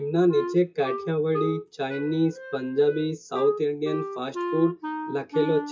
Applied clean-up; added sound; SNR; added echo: classical method WPE with log-MMSE.